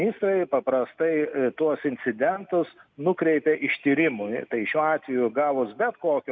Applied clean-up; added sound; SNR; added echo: none; none; none; none.